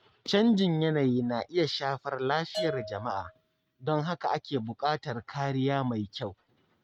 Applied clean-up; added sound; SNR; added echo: neural mask model RNNoise.